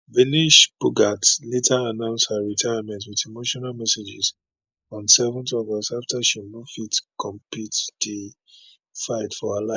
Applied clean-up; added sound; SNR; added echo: neural mask model Resemble Enhance denoiser.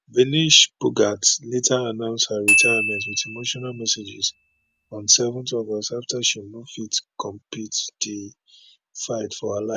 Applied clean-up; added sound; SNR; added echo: none; Glockenspiel; 2 dB; none.